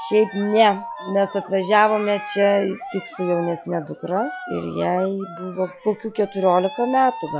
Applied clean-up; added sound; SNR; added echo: classical method log-MMSE.